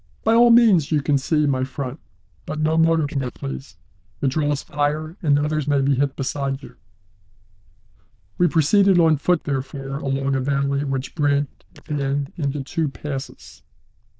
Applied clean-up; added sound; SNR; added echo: neural diffusion model UNIVERSE++.